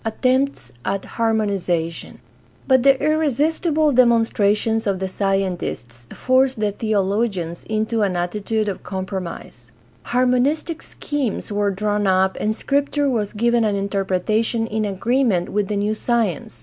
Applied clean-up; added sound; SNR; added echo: none; none; none; none.